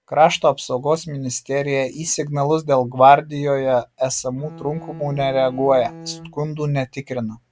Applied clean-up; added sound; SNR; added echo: none; Bowed string instrument; 18 dB; none.